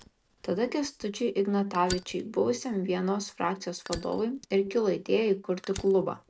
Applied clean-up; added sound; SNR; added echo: none; Fire; 18 dB; none.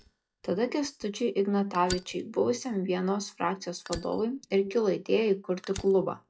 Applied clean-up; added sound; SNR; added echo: classical method log-MMSE.